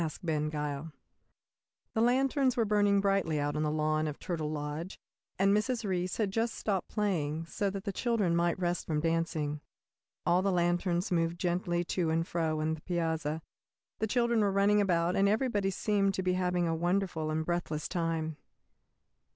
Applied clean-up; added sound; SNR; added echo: none; none; none; none.